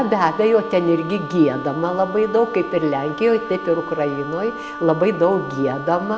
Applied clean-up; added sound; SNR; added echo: none; Wind instrument, woodwind instrument; 12 dB; none.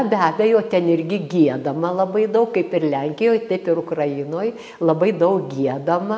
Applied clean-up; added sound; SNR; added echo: none; none; none; none.